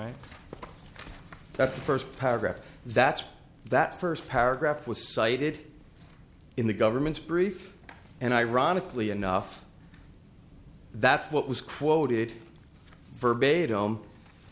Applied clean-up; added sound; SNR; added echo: none; Gunshot, gunfire; 17 dB; none.